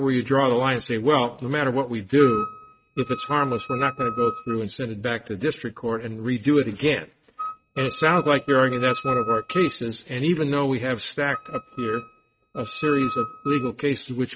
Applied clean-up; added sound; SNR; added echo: neural mask model RNNoise.